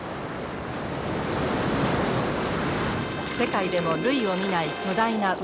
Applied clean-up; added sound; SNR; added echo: none; Trumpet; 16 dB; none.